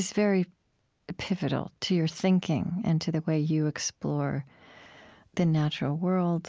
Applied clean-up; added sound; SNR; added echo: none; none; none; none.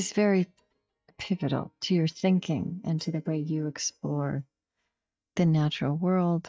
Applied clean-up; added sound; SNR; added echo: neural mask model DeepFilterNet 3.